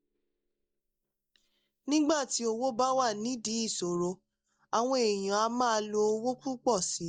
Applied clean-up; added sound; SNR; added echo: neural mask model DeepFilterNet 3.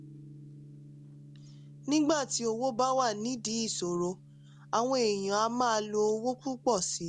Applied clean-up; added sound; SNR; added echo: none; Gong; 20 dB; none.